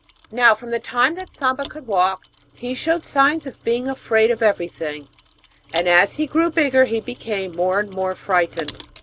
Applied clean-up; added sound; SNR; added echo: none; Mechanisms; 20 dB; none.